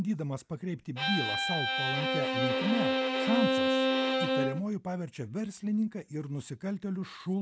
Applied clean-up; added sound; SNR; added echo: none; Bowed string instrument; -5 dB; none.